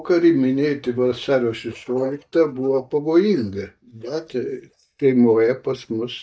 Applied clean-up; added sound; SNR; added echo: neural mask model DeepFilterNet 3.